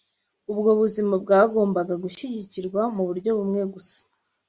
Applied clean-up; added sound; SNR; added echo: none; none; none; none.